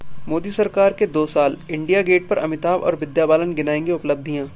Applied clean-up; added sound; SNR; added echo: none; none; none; none.